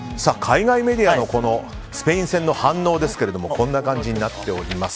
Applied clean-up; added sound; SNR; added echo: none; none; none; none.